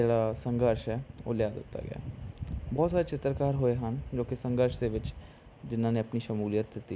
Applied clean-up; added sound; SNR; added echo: none; none; none; none.